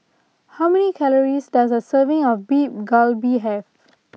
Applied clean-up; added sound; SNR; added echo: none; none; none; none.